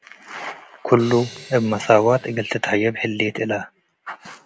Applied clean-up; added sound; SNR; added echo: none; Fart + Crash cymbal; 20 dB; none.